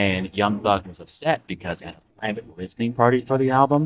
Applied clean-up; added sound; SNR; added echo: neural mask model DeepFilterNet 3.